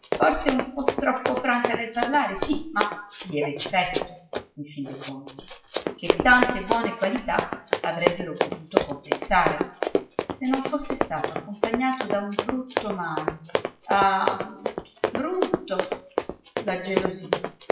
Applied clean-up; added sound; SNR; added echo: classical method WPE with log-MMSE.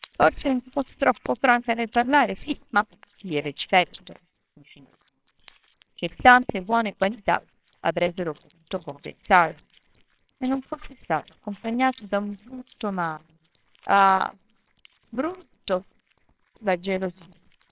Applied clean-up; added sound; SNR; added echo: neural separator model SepFormer WHAMR!.